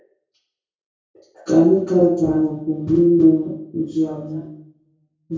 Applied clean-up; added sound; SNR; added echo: none; none; none; reverberation time 0.6 s.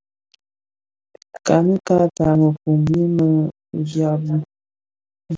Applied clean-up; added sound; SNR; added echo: none; none; none; none.